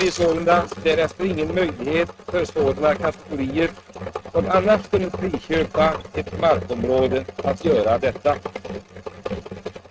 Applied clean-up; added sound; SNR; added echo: neural mask model RNNoise.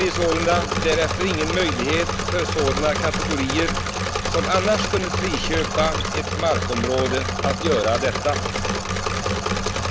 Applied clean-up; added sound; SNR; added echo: none; Engine / Mechanisms; 0 dB; none.